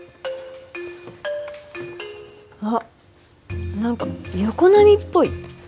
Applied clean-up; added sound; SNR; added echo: none; none; none; none.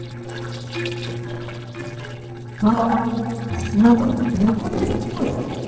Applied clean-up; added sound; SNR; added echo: neural separator model SepFormer DNS4.